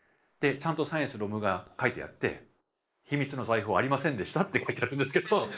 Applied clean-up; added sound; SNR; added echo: neural mask model Resemble Enhance denoiser.